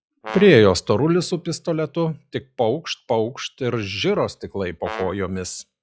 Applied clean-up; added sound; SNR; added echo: classical method log-MMSE.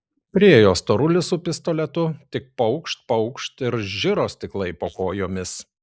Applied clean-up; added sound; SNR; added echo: neural mask model Resemble Enhance denoiser.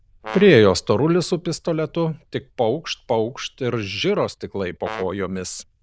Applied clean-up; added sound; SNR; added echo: neural diffusion model UNIVERSE++.